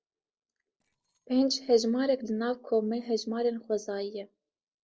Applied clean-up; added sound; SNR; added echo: neural separator model SepFormer DNS4.